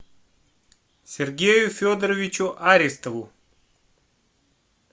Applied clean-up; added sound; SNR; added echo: none; none; none; none.